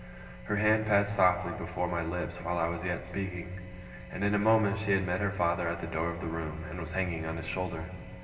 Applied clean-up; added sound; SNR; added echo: none; none; none; reverberation time 2.0 s.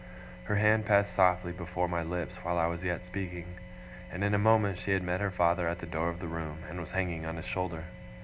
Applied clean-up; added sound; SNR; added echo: none; none; none; none.